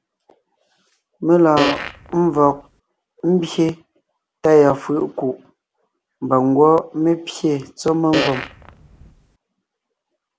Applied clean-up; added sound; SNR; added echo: none; Fart; 7 dB; none.